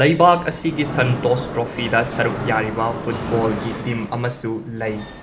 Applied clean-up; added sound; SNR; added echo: none; Mechanisms; 8 dB; none.